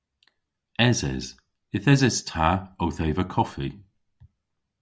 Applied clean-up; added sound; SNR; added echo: none; none; none; none.